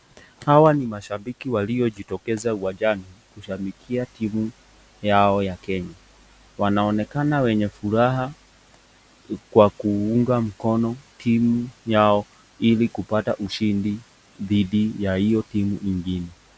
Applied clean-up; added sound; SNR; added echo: none; none; none; none.